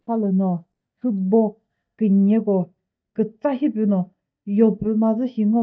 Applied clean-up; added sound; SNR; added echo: neural mask model DeepFilterNet 3.